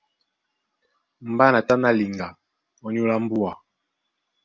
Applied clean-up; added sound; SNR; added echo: none; none; none; none.